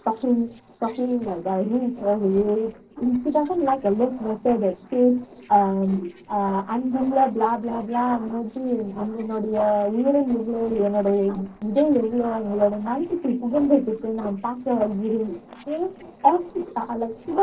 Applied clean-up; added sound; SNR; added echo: neural separator model SepFormer DNS4.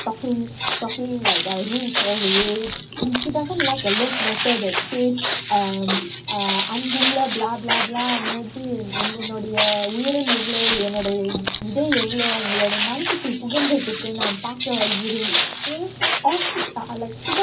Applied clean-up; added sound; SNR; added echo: none; Walk, footsteps; 0 dB; reverberation time 0.4 s.